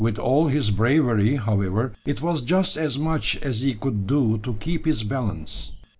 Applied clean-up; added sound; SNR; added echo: none; none; none; none.